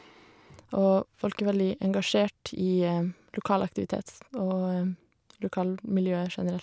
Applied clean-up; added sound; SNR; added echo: none; none; none; none.